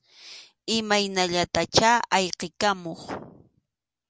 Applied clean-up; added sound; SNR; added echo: none; none; none; none.